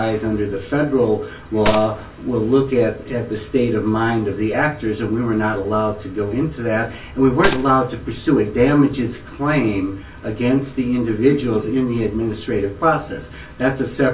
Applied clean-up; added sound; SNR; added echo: none; Gunshot, gunfire; 12 dB; reverberation time 0.2 s.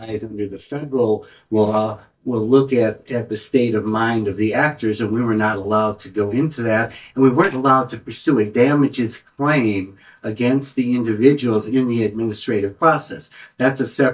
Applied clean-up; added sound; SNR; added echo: neural mask model DeepFilterNet 3.